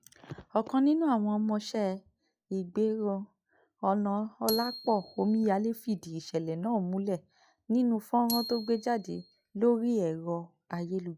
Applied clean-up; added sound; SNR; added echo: classical method log-MMSE.